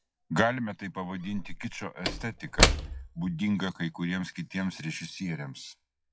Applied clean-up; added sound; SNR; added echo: classical method log-MMSE.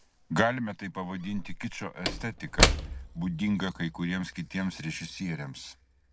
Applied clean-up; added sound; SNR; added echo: none; Slam / Wood; 1 dB; none.